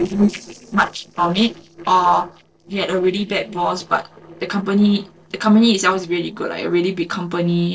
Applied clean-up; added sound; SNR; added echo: neural separator model SepFormer DNS4.